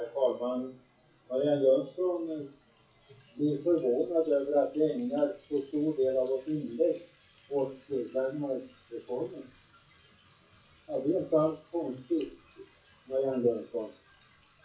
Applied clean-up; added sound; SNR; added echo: classical method WPE with log-MMSE.